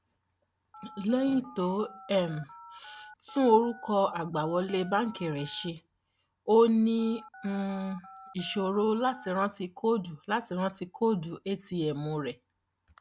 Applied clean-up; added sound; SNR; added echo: none; Telephone; 19 dB; none.